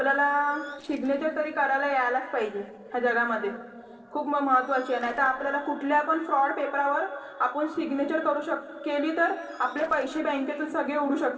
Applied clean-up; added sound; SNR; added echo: neural separator model SepFormer DNS4.